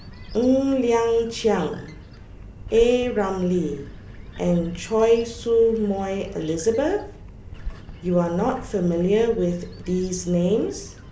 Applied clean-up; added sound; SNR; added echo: none; Bird; 17 dB; none.